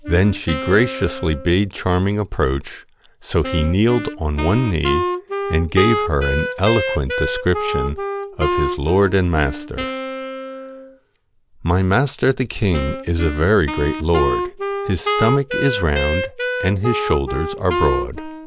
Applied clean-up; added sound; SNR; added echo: none; Wind instrument, woodwind instrument; 5 dB; none.